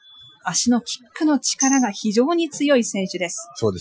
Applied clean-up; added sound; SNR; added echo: classical method Wiener filter.